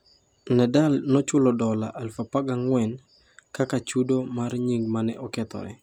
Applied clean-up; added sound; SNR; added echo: none; none; none; none.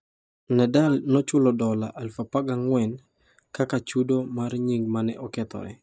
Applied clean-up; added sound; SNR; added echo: neural mask model DeepFilterNet 3.